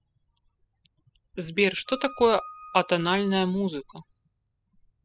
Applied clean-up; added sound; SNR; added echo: classical method spectral subtraction.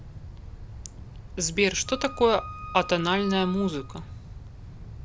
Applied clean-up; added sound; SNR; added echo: none; Wind + Wind instrument, woodwind instrument; 12 dB; none.